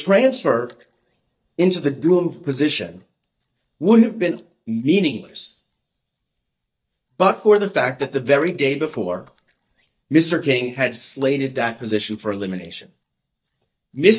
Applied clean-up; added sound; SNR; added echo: neural mask model DeepFilterNet 3.